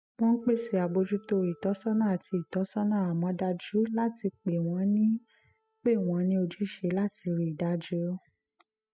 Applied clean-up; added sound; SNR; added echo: classical method spectral subtraction.